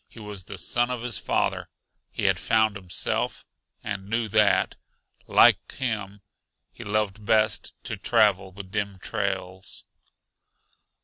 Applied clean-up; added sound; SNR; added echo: none; none; none; none.